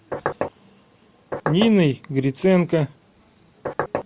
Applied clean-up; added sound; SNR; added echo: none; Knock; 3 dB; none.